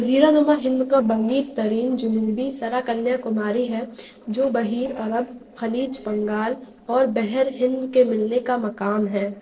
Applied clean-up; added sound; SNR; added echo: neural separator model SepFormer DNS4.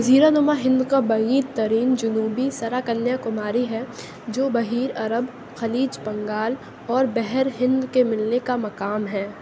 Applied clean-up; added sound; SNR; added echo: none; none; none; none.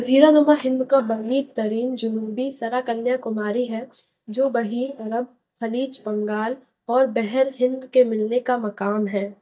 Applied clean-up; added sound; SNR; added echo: neural mask model DeepFilterNet 3.